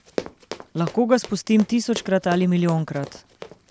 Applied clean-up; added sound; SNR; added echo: none; Run; 15 dB; none.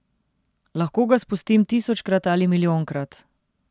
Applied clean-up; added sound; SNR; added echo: none; none; none; none.